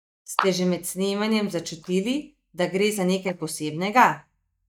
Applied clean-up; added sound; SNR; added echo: neural mask model DeepFilterNet 3.